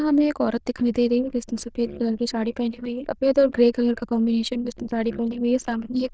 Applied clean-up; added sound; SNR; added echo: neural diffusion model UNIVERSE++.